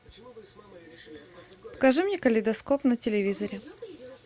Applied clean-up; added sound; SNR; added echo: none; none; none; none.